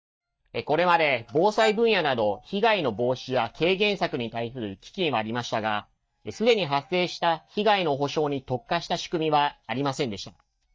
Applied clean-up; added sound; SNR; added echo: neural mask model DeepFilterNet 3.